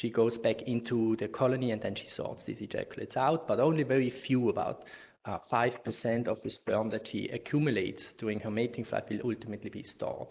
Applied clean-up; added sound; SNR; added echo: neural mask model Resemble Enhance denoiser.